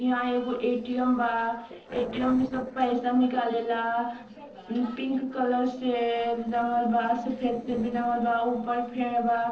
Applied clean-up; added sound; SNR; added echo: neural separator model SepFormer DNS4.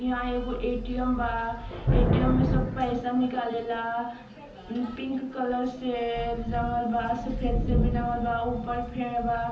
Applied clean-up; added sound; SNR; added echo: none; Thunder / Rain; 1 dB; reverberation time 0.7 s.